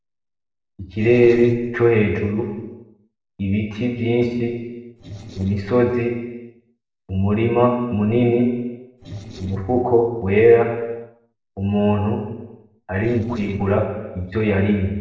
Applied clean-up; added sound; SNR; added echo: neural separator model SepFormer DNS4.